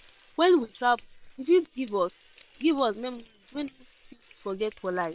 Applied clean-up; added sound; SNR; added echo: neural separator model SepFormer WHAM!.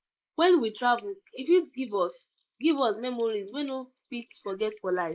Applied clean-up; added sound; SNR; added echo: neural mask model Resemble Enhance denoiser.